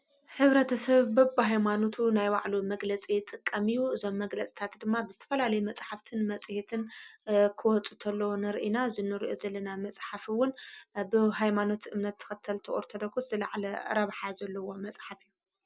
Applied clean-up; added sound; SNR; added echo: none; none; none; none.